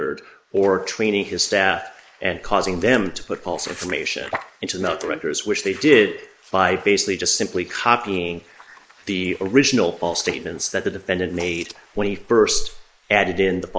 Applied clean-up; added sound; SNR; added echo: neural mask model Resemble Enhance denoiser.